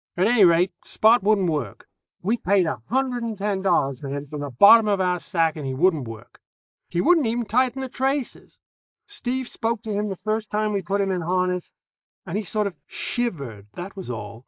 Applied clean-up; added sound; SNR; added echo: neural mask model Resemble Enhance denoiser.